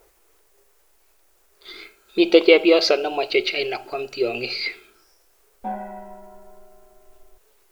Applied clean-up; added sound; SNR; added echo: none; Gong; 13 dB; none.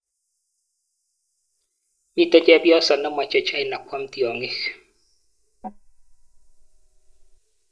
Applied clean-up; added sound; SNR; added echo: neural mask model DeepFilterNet 3.